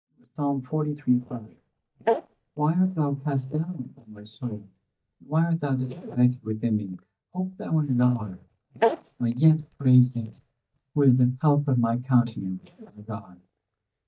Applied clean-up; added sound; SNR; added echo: neural mask model DeepFilterNet 3.